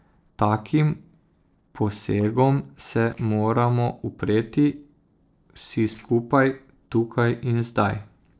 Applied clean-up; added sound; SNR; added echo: neural separator model SepFormer DNS4.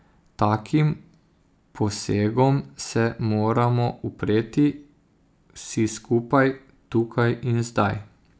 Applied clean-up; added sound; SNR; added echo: none; none; none; none.